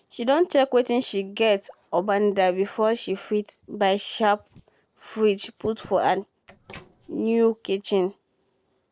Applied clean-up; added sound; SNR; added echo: neural separator model SepFormer DNS4.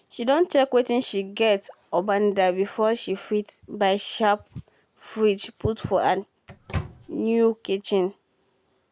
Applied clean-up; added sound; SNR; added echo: none; Microwave oven; 9 dB; none.